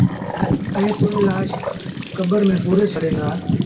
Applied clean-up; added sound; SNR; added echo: none; Trickle, dribble / Bathtub (filling or washing) / Sink (filling or washing) / Gurgling; 10 dB; reverberation time 1.6 s.